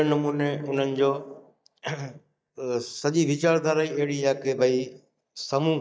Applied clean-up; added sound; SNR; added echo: neural mask model DeepFilterNet 3.